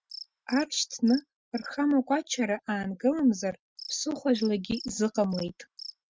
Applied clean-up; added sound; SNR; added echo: neural mask model RNNoise.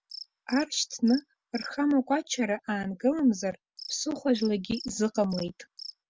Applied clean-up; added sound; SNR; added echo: none; Cricket; 19 dB; none.